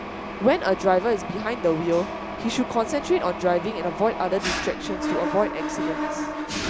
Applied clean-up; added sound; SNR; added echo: none; Mechanisms; 5 dB; none.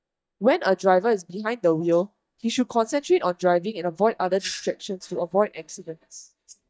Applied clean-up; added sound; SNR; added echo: neural mask model DeepFilterNet 3.